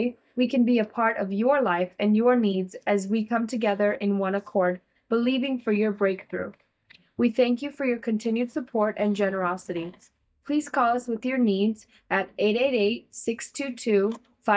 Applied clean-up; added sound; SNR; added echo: neural mask model DeepFilterNet 3.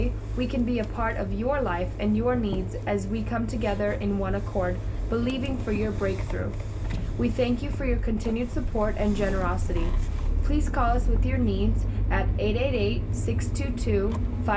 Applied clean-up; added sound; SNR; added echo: none; Engine starting / Motor vehicle (road); -1 dB; reverberation time 0.2 s.